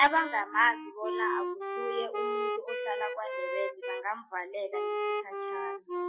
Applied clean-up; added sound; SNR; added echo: classical method Wiener filter.